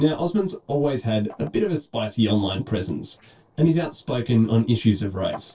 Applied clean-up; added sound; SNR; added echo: neural separator model SepFormer DNS4.